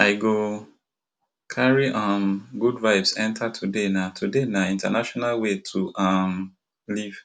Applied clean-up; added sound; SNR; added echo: none; none; none; none.